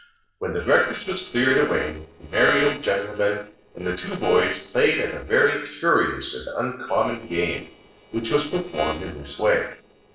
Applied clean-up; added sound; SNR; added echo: neural separator model SepFormer DNS4.